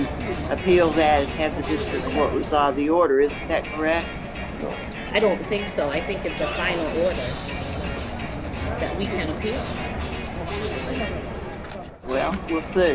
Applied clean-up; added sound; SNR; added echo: none; Crowd; 5 dB; none.